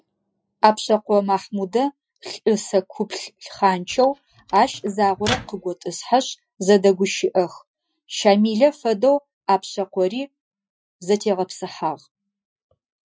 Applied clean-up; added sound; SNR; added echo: classical method Wiener filter.